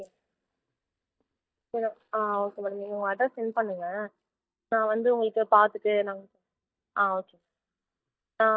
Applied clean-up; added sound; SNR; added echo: neural mask model DeepFilterNet 3.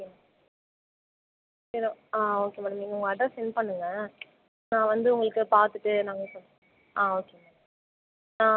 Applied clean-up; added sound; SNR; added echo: none; none; none; none.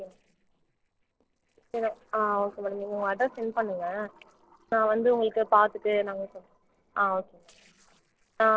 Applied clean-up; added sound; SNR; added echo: neural separator model SepFormer DNS4.